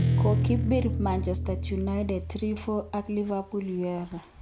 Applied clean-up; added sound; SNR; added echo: none; Guitar; 0 dB; none.